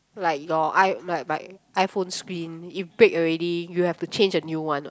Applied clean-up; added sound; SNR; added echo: none; none; none; none.